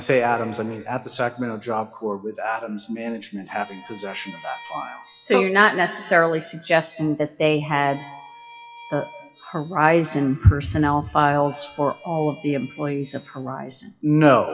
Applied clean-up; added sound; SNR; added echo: classical method WPE with log-MMSE.